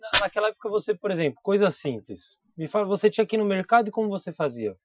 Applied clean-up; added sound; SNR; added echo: classical method Wiener filter.